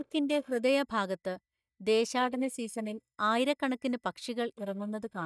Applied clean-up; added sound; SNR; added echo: neural mask model DeepFilterNet 3.